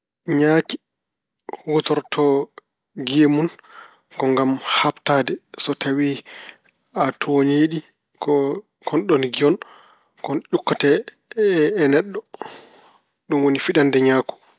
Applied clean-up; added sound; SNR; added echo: none; none; none; none.